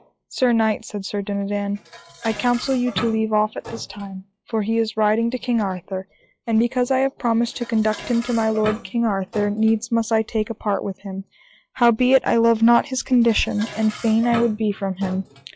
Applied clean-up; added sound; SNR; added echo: classical method log-MMSE.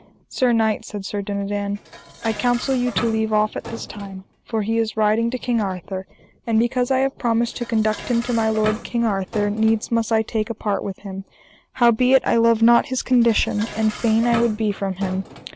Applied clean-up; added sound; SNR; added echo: none; Dishes, pots, and pans; 17 dB; none.